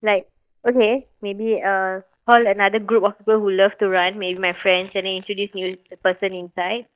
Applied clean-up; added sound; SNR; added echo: neural mask model DeepFilterNet 3.